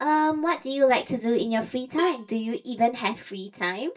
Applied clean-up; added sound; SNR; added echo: neural mask model DeepFilterNet 3.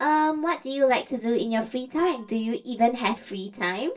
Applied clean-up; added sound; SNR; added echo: neural separator model SepFormer DNS4.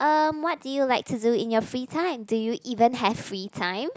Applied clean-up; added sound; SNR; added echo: none; none; none; none.